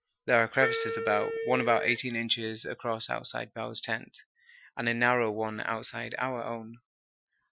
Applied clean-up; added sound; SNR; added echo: classical method Wiener filter.